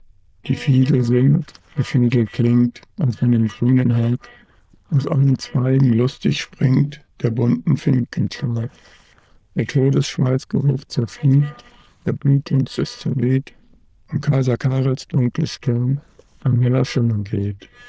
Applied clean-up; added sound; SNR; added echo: neural diffusion model UNIVERSE++.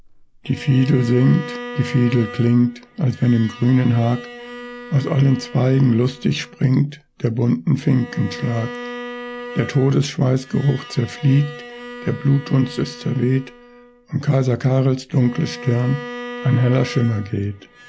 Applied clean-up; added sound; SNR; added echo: none; Bowed string instrument; 16 dB; none.